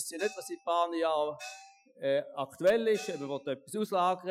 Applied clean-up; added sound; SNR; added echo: classical method Wiener filter.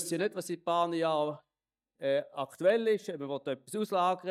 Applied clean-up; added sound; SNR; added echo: neural mask model DeepFilterNet 3.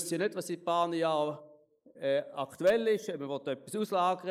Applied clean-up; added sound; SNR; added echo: neural mask model Resemble Enhance denoiser.